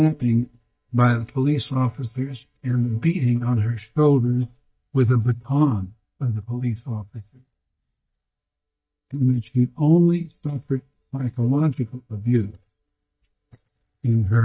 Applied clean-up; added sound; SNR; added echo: neural mask model DeepFilterNet 3.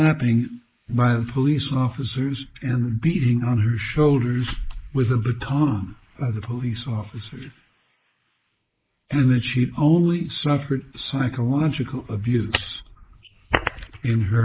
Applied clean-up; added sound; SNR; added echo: neural mask model Resemble Enhance denoiser.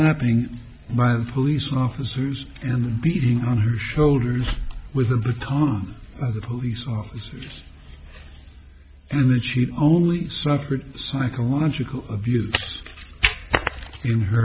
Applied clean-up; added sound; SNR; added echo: none; none; none; none.